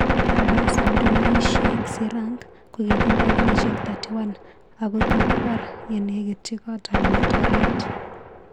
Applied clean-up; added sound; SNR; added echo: none; Gunshot, gunfire; -5 dB; none.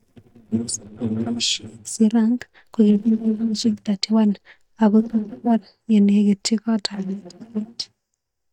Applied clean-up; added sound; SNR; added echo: neural mask model DeepFilterNet 3.